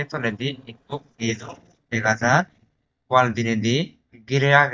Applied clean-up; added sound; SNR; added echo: neural mask model DeepFilterNet 3.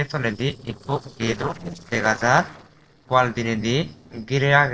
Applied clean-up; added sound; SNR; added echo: neural separator model SepFormer DNS4.